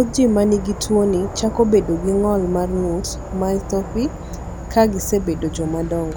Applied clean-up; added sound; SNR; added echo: none; Insect / Frog; 10 dB; none.